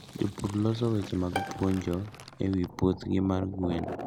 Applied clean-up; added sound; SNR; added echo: none; Fill (with liquid) + Bowed string instrument; 11 dB; none.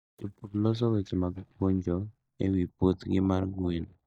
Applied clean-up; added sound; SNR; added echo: neural mask model DeepFilterNet 3.